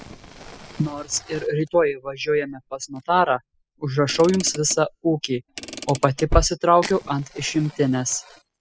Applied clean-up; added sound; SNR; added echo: classical method spectral subtraction.